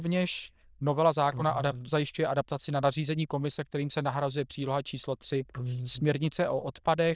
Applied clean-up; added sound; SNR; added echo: neural diffusion model UNIVERSE++.